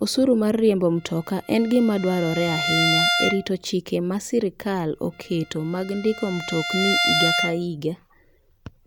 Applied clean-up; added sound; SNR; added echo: none; Bowed string instrument; 4 dB; none.